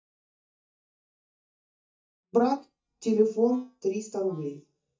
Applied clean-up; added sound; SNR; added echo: neural mask model DeepFilterNet 3.